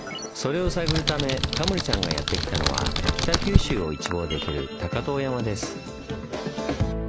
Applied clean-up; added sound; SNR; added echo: none; Computer keyboard; -3 dB; none.